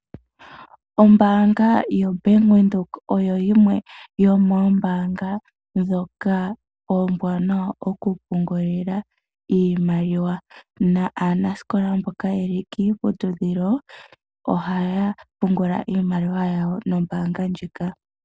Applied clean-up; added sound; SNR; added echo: none; none; none; none.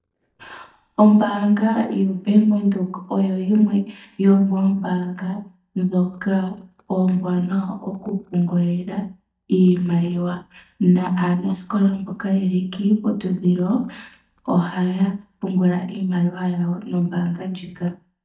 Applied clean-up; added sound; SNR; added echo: neural mask model DeepFilterNet 3.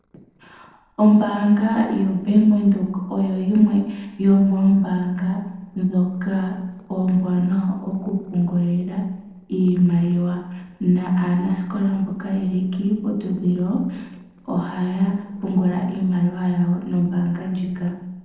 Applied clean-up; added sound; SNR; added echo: neural separator model SepFormer DNS4.